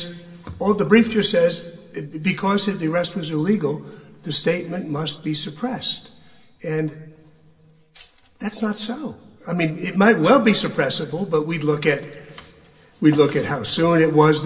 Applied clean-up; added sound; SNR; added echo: none; none; none; reverberation time 1.4 s.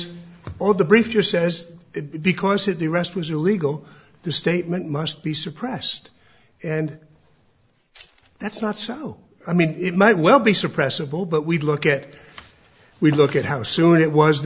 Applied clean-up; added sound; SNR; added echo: none; none; none; none.